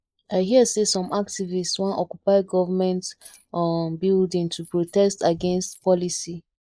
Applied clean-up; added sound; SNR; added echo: neural mask model Resemble Enhance denoiser.